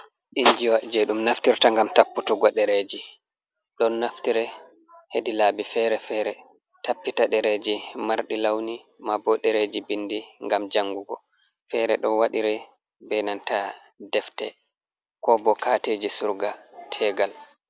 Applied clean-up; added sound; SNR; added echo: none; none; none; none.